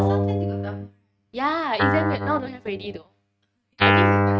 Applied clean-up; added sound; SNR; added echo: neural mask model RNNoise.